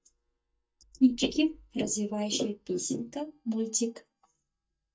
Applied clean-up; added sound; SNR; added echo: neural mask model DeepFilterNet 3.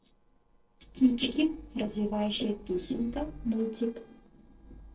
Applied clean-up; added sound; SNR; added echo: neural separator model SepFormer DNS4.